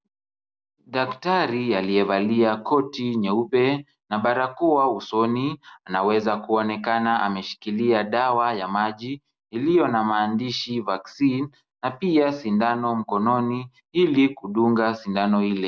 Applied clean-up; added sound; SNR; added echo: none; none; none; none.